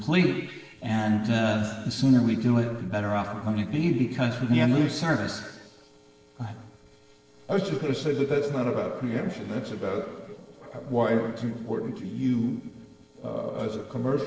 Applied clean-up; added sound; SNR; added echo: neural separator model SepFormer DNS4.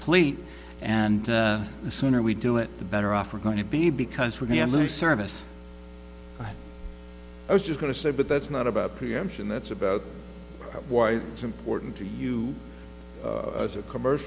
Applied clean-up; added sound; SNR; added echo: none; none; none; none.